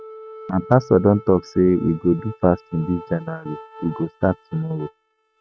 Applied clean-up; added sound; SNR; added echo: neural mask model RNNoise.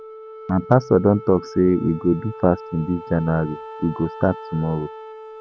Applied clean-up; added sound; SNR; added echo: none; Wind instrument, woodwind instrument; 15 dB; none.